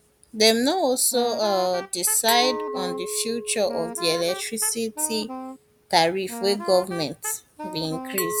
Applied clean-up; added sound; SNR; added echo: none; Glass + Wind instrument, woodwind instrument; 10 dB; none.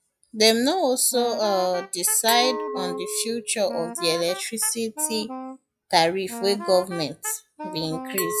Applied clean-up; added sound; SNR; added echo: classical method log-MMSE.